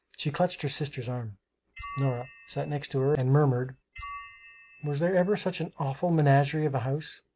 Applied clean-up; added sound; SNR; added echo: none; Bell; 3 dB; none.